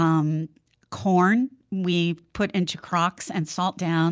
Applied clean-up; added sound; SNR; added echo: none; none; none; none.